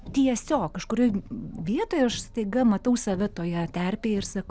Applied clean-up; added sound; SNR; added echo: none; Car; 17 dB; none.